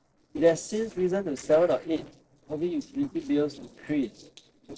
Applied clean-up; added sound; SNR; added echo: neural separator model SepFormer DNS4.